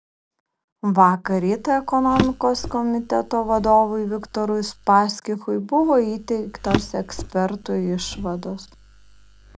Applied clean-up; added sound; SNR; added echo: none; Drawer open or close; 10 dB; none.